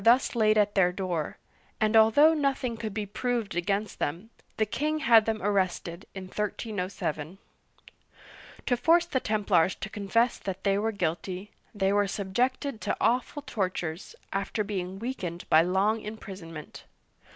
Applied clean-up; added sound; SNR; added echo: none; none; none; none.